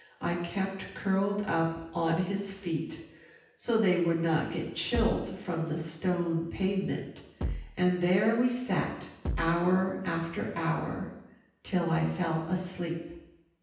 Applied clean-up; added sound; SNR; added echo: none; Bass drum; 6 dB; reverberation time 0.9 s.